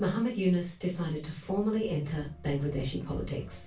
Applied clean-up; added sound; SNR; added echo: none; none; none; reverberation time 0.2 s.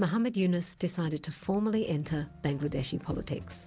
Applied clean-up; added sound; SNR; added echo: none; none; none; none.